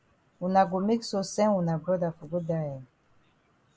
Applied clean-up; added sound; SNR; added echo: none; none; none; none.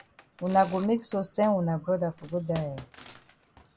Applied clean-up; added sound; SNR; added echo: none; Tools + Computer keyboard; 20 dB; none.